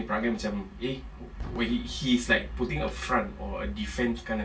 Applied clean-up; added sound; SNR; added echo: none; Fireworks; 20 dB; reverberation time 0.2 s.